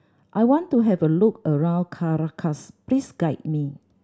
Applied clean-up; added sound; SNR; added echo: none; none; none; none.